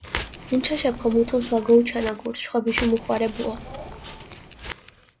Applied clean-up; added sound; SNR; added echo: none; Crackle; 12 dB; none.